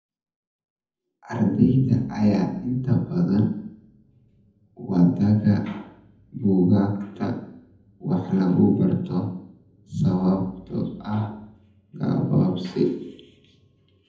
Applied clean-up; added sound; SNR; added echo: none; Piano; 17 dB; reverberation time 0.8 s.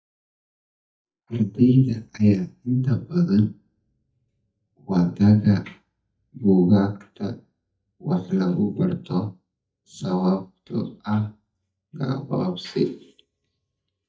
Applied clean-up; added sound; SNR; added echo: neural mask model DeepFilterNet 3.